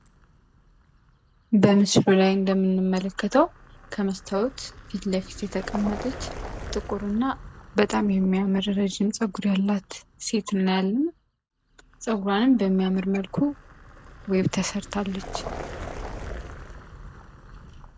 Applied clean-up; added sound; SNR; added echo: none; Vehicle; 15 dB; none.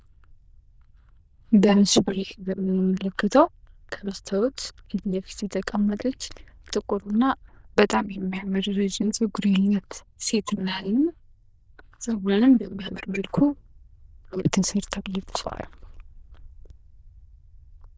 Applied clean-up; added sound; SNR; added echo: neural diffusion model UNIVERSE++.